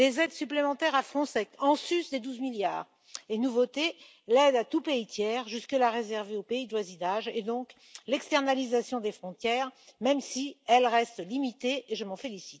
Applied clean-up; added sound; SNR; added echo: none; none; none; none.